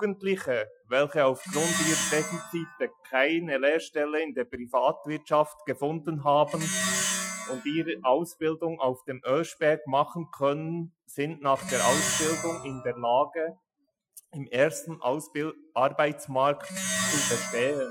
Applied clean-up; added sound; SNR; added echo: classical method Wiener filter.